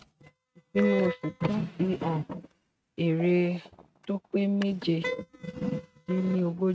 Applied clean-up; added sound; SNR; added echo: neural mask model RNNoise.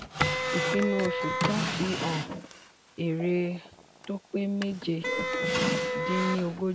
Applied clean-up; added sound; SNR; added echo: none; Drawer open or close + Wind instrument, woodwind instrument; 0 dB; none.